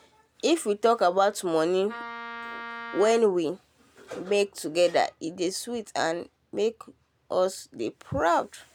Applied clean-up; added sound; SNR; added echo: none; Wind instrument, woodwind instrument; 12 dB; none.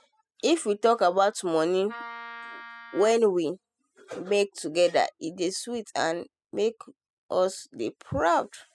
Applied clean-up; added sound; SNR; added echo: classical method spectral subtraction.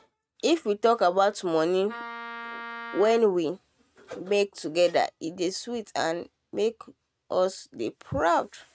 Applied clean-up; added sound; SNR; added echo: neural mask model RNNoise.